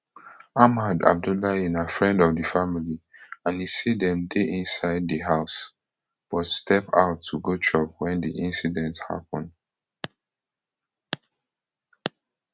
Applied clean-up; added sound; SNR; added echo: none; none; none; none.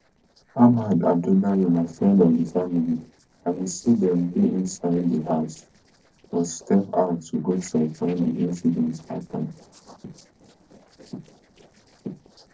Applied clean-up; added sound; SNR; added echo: neural separator model SepFormer DNS4.